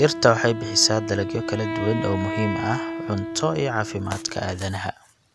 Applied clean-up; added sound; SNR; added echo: none; Wind instrument, woodwind instrument; 7 dB; none.